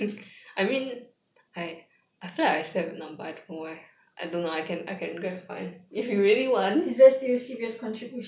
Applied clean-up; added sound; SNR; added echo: none; none; none; none.